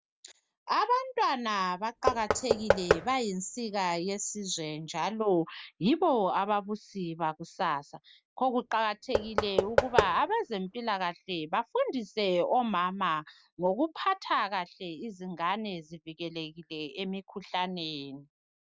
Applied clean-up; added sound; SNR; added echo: none; Knock / Wood; 0 dB; none.